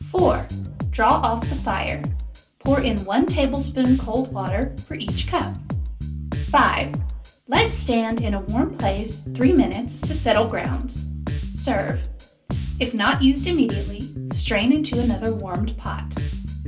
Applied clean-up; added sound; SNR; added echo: none; Bass guitar; 5 dB; reverberation time 0.3 s.